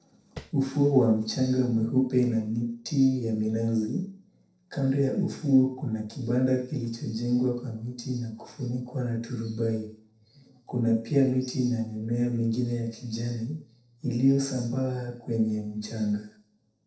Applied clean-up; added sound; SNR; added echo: neural separator model SepFormer DNS4.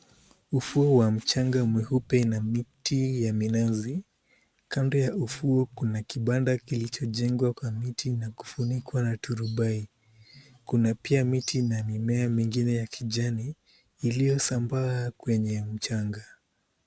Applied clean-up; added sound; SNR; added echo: none; none; none; none.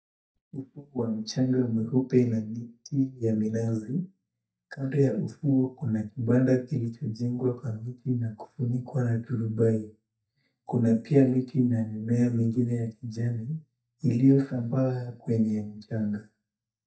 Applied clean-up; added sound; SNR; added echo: neural mask model DeepFilterNet 3.